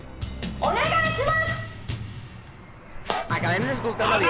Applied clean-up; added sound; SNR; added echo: none; Fixed-wing aircraft, airplane; 5 dB; reverberation time 0.3 s.